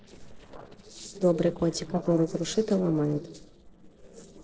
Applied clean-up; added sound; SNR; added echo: neural separator model SepFormer DNS4.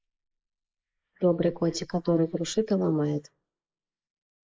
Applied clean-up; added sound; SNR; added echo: neural mask model Resemble Enhance denoiser.